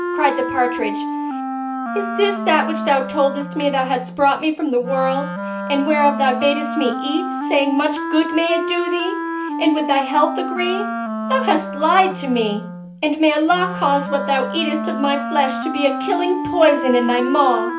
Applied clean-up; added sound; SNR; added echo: none; Wind instrument, woodwind instrument; 5 dB; reverberation time 0.3 s.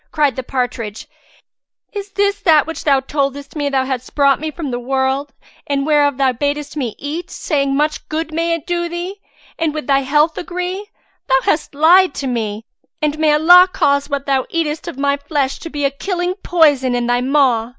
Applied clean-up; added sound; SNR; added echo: none; none; none; none.